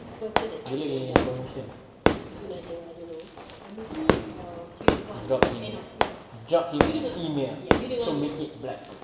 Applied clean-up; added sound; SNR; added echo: none; Fireworks; -3 dB; reverberation time 2.1 s.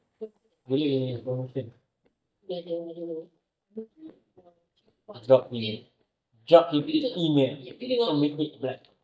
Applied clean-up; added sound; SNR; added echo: neural mask model DeepFilterNet 3.